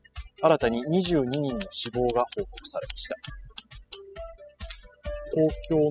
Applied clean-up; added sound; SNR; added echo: classical method spectral subtraction.